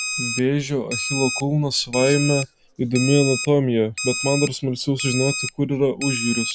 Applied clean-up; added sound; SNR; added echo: none; Alarm; 7 dB; none.